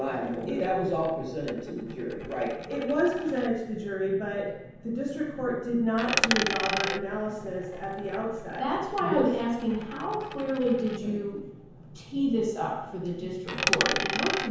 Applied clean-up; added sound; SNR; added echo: none; Coin (dropping); 6 dB; reverberation time 0.9 s.